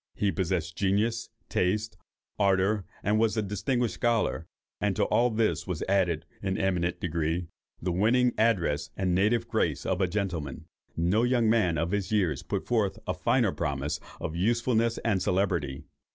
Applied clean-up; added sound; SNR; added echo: none; none; none; none.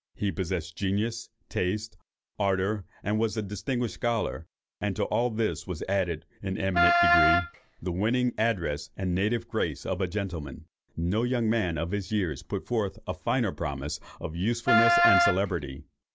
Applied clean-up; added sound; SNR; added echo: none; Wind instrument, woodwind instrument; -4 dB; none.